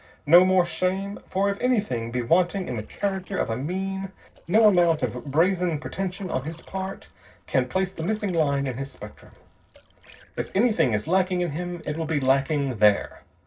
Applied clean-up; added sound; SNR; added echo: neural separator model SepFormer DNS4.